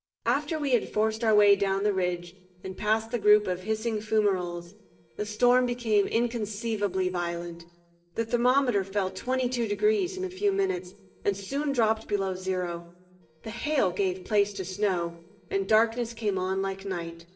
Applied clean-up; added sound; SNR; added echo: neural separator model SepFormer DNS4.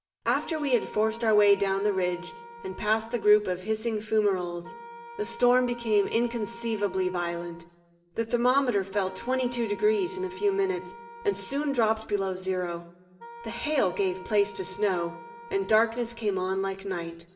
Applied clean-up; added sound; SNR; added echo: none; Wind instrument, woodwind instrument; 18 dB; reverberation time 1.4 s.